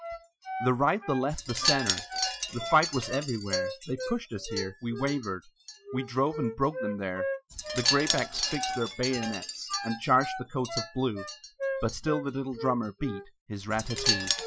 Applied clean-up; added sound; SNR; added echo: classical method Wiener filter.